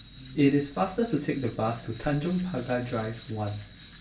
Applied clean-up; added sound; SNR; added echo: none; Tools; 11 dB; reverberation time 0.2 s.